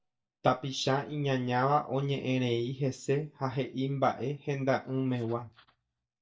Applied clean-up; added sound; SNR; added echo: neural mask model DeepFilterNet 3.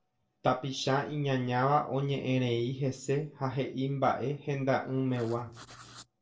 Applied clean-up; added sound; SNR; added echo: neural separator model SepFormer DNS4.